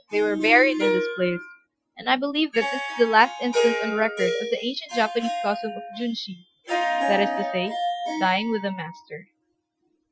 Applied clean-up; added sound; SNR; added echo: classical method Wiener filter.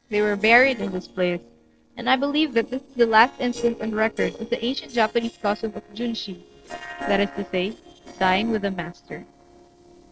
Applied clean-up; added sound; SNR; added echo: neural separator model SepFormer DNS4.